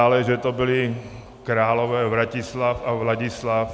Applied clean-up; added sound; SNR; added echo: none; none; none; none.